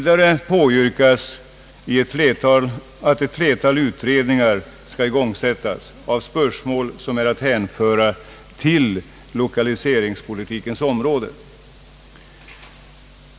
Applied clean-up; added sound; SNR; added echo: none; none; none; none.